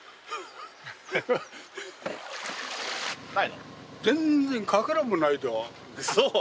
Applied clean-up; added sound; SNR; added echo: none; none; none; none.